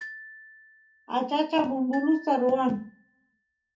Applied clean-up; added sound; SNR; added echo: none; Glockenspiel; 19 dB; reverberation time 0.3 s.